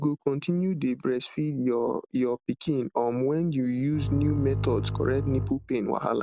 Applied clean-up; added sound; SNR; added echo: none; Bowed string instrument; 3 dB; none.